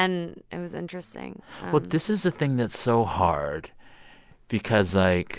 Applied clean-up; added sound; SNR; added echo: none; none; none; none.